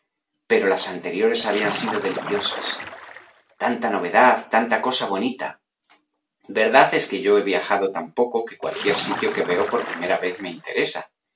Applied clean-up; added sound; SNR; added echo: none; Splash, splatter; 10 dB; none.